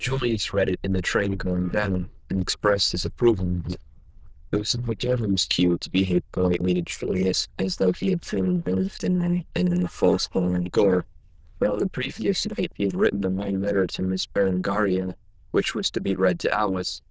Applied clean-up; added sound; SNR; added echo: neural diffusion model UNIVERSE++.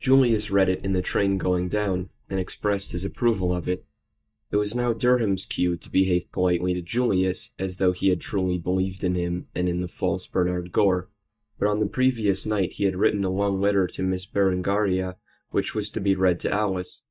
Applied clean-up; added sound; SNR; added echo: neural mask model DeepFilterNet 3.